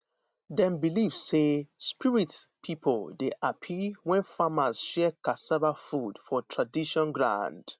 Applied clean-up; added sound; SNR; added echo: none; none; none; none.